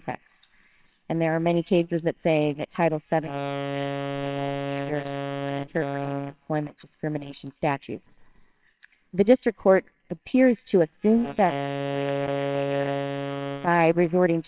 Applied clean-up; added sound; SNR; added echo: neural separator model SepFormer WHAMR!.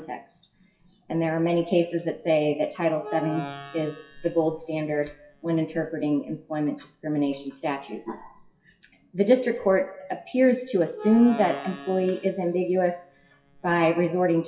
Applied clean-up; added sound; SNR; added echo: classical method WPE with log-MMSE.